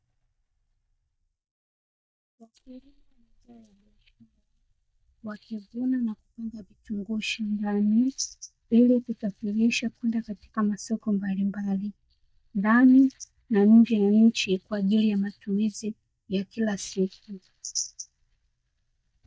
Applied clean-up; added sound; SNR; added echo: neural mask model DeepFilterNet 3.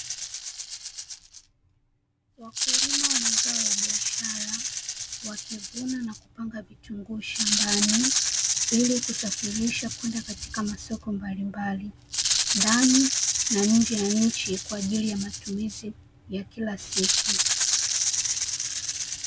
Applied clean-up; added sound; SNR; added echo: none; Rattle (instrument); -2 dB; none.